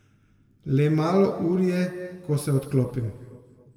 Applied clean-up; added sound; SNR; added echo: none; none; none; reverberation time 1.7 s.